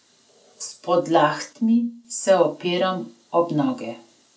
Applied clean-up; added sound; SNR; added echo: none; none; none; none.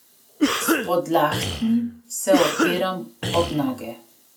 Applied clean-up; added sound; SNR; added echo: none; Cough; 2 dB; none.